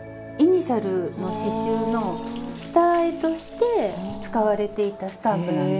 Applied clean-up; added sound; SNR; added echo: none; Liquid; 20 dB; none.